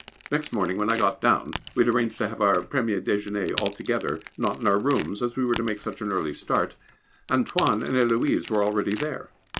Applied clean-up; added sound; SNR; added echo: none; Crack / Crackle; 12 dB; none.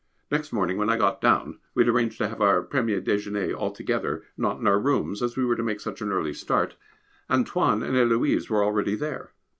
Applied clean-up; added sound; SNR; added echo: none; none; none; none.